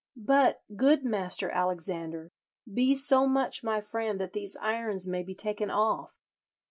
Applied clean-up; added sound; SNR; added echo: none; none; none; none.